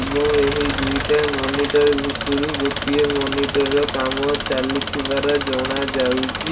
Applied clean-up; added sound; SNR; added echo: none; Engine; 4 dB; reverberation time 0.2 s.